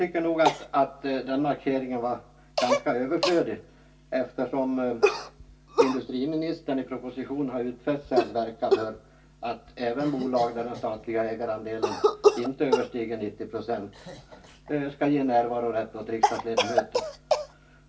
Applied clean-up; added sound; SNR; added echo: none; Cough; 2 dB; reverberation time 0.2 s.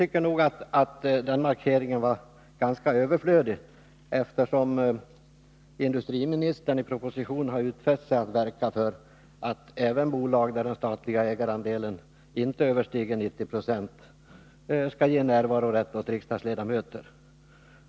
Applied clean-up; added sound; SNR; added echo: none; none; none; none.